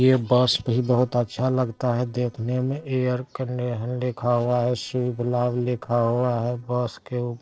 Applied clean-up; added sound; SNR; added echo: neural separator model SepFormer DNS4.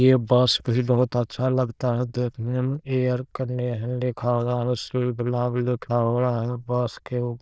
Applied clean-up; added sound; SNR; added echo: neural diffusion model UNIVERSE++.